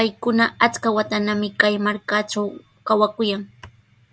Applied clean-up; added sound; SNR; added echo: none; none; none; none.